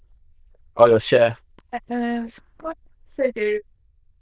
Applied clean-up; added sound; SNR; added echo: neural diffusion model UNIVERSE++.